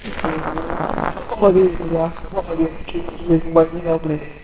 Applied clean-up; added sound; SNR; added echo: neural separator model SepFormer WHAMR!.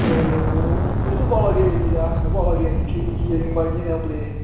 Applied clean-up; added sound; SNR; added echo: none; Explosion; -4 dB; reverberation time 1.0 s.